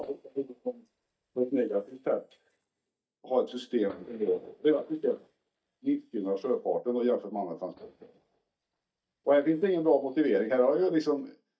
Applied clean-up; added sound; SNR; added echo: neural mask model DeepFilterNet 3.